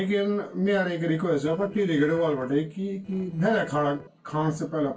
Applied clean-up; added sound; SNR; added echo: neural separator model SepFormer DNS4.